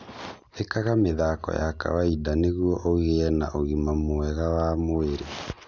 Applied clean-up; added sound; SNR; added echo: none; none; none; none.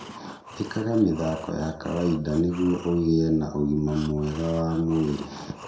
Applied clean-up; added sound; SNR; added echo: none; Breathing; 19 dB; reverberation time 0.5 s.